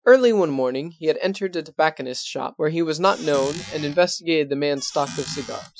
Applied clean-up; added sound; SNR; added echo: classical method Wiener filter.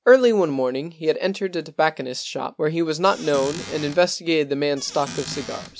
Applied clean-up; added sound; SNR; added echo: none; Squeak / Cupboard open or close; 14 dB; none.